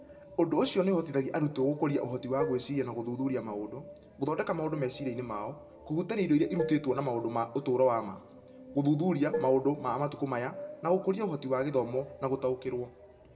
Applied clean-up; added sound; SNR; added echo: none; Dishes, pots, and pans; 7 dB; reverberation time 0.7 s.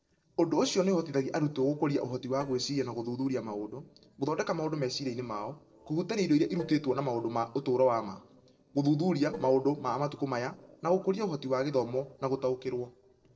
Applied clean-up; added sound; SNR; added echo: neural separator model SepFormer DNS4.